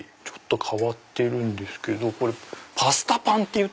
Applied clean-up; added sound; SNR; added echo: none; none; none; none.